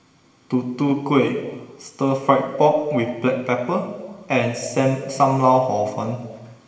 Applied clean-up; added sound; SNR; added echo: none; none; none; reverberation time 1.3 s.